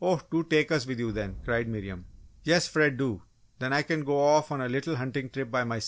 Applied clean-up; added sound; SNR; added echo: none; Boom; 18 dB; none.